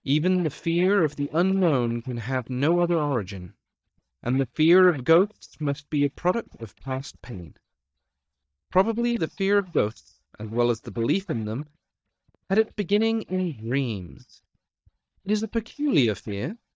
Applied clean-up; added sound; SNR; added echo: neural mask model DeepFilterNet 3.